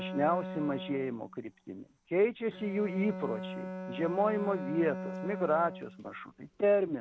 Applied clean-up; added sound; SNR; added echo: none; Bowed string instrument; 9 dB; none.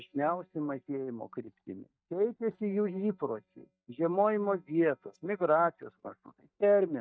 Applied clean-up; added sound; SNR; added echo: neural mask model DeepFilterNet 3.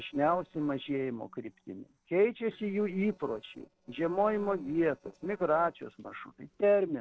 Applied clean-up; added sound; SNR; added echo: neural separator model SepFormer DNS4.